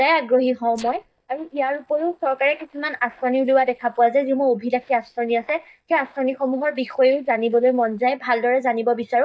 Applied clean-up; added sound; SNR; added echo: neural mask model DeepFilterNet 3.